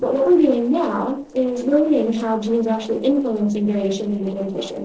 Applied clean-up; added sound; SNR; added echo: neural separator model SepFormer DNS4.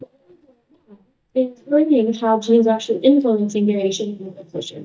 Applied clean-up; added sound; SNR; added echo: neural mask model DeepFilterNet 3.